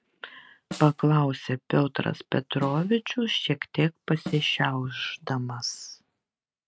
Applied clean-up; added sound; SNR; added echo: neural mask model RNNoise.